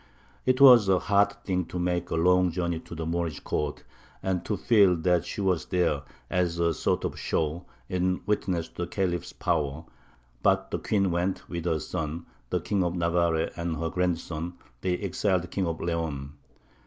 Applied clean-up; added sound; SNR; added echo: none; none; none; none.